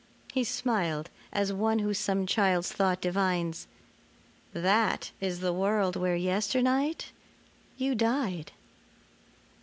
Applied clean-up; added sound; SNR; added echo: none; none; none; none.